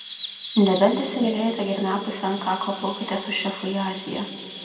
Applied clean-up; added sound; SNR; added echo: none; Chirp, tweet; 13 dB; reverberation time 2.0 s.